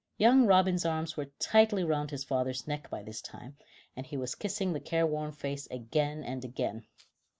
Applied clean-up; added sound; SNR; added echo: none; none; none; none.